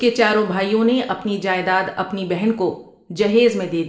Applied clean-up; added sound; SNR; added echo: none; none; none; reverberation time 0.6 s.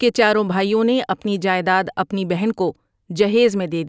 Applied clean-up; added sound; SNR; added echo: none; none; none; none.